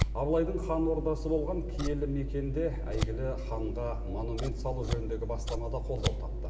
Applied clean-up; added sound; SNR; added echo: none; Scissors; 0 dB; reverberation time 2.5 s.